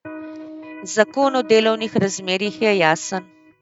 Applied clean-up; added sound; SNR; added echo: neural mask model RNNoise.